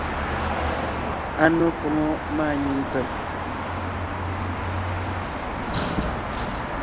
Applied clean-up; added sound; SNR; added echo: none; Car passing by / Traffic noise, roadway noise / Engine; -1 dB; none.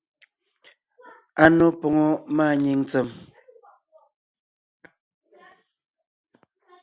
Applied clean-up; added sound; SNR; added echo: none; none; none; none.